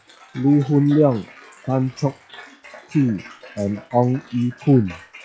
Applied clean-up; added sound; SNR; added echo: classical method log-MMSE.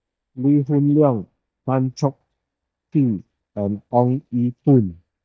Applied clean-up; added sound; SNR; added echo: neural mask model DeepFilterNet 3.